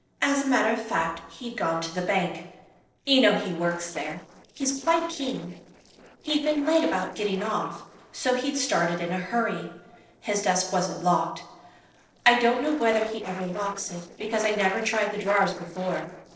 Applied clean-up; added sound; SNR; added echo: neural separator model SepFormer DNS4.